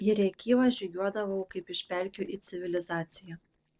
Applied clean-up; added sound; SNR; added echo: neural separator model SepFormer DNS4.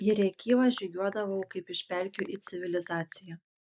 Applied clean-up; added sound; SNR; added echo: neural mask model Resemble Enhance denoiser.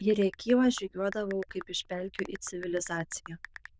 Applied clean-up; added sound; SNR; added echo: neural diffusion model UNIVERSE++.